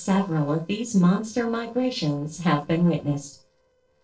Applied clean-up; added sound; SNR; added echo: neural separator model SepFormer DNS4.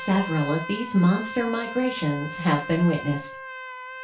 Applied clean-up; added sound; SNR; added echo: none; Trumpet; 11 dB; reverberation time 0.3 s.